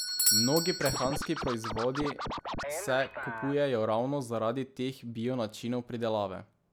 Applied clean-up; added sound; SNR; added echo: none; Scratching (performance technique) + Bell / Doorbell; 4 dB; none.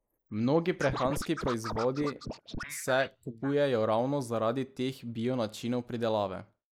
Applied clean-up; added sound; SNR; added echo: neural mask model Resemble Enhance denoiser.